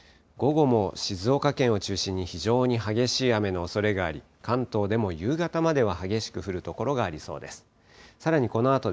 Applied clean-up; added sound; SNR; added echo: none; none; none; none.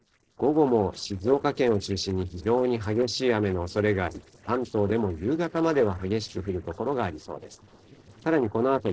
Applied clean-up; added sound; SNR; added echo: neural separator model SepFormer DNS4.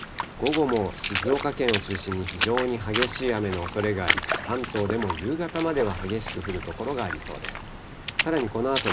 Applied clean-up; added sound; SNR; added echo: none; Water / Splash, splatter; 2 dB; reverberation time 0.3 s.